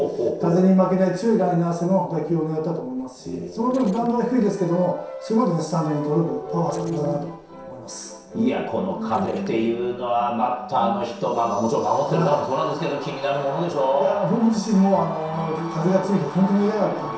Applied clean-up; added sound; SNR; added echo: neural separator model SepFormer DNS4.